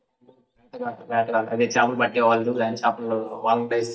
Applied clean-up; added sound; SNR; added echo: neural mask model DeepFilterNet 3.